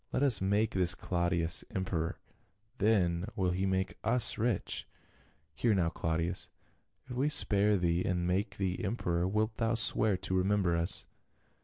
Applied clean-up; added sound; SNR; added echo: none; none; none; none.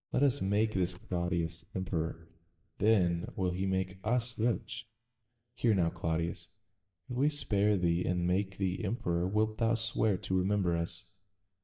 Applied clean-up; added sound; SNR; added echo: neural mask model DeepFilterNet 3.